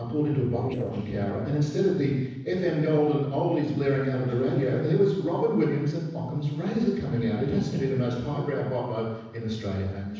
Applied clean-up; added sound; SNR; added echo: neural separator model SepFormer DNS4.